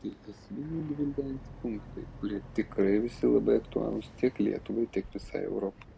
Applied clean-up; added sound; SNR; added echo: none; Boat, Water vehicle; 16 dB; none.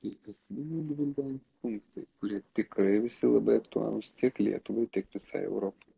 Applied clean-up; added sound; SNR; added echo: neural separator model SepFormer DNS4.